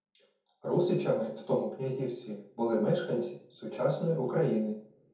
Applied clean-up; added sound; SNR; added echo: none; none; none; reverberation time 0.6 s.